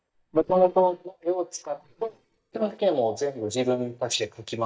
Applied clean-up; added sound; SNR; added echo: neural mask model DeepFilterNet 3.